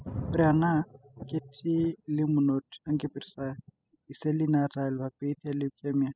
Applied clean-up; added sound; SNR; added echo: classical method spectral subtraction.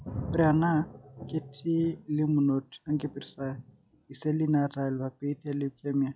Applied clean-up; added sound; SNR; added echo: classical method log-MMSE.